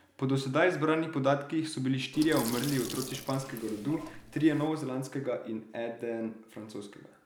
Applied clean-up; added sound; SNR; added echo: none; Sink (filling or washing); 12 dB; none.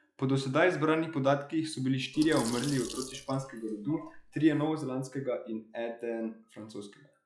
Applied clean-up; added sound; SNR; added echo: classical method log-MMSE.